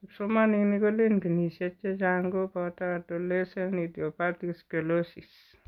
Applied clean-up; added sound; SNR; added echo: none; none; none; none.